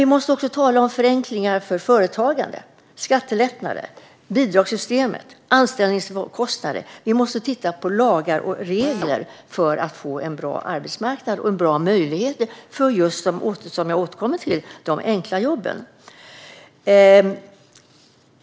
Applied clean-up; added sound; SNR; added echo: none; Drill; 12 dB; none.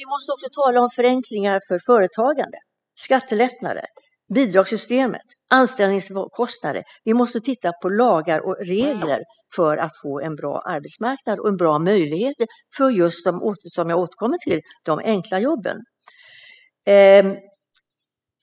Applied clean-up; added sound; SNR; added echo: classical method spectral subtraction.